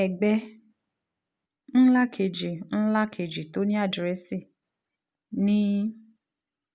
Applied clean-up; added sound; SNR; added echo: none; none; none; none.